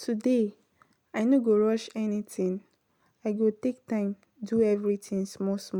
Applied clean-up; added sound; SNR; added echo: none; none; none; none.